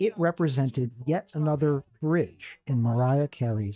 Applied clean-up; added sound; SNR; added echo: neural mask model DeepFilterNet 3.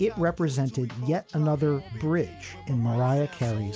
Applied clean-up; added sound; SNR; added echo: none; none; none; none.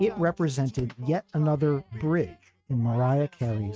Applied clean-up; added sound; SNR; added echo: neural mask model RNNoise.